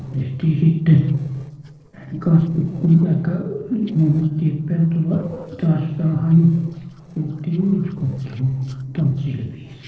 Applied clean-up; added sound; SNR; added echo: neural separator model SepFormer DNS4.